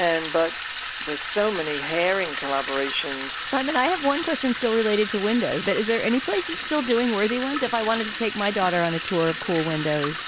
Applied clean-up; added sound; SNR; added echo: none; Sink (filling or washing) / Water tap, faucet; 3 dB; none.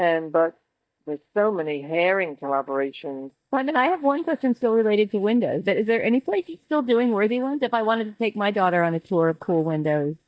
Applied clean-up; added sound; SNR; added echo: neural mask model DeepFilterNet 3.